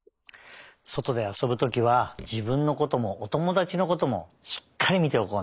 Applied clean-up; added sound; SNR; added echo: neural mask model Resemble Enhance denoiser.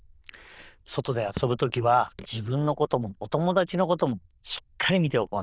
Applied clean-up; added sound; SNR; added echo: neural diffusion model UNIVERSE++.